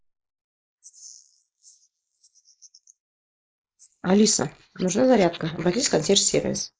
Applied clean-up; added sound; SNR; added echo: neural mask model Resemble Enhance denoiser.